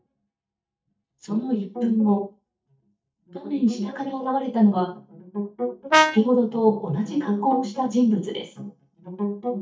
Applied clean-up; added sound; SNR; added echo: neural mask model DeepFilterNet 3.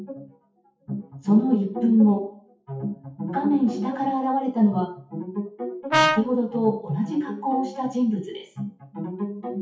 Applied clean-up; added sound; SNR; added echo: classical method WPE with log-MMSE.